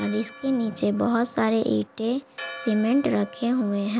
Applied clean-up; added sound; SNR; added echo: none; Church bell; 18 dB; none.